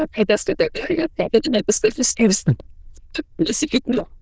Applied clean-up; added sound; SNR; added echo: neural diffusion model UNIVERSE++.